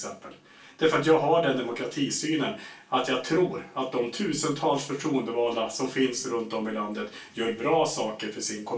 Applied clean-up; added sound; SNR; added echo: none; none; none; reverberation time 0.2 s.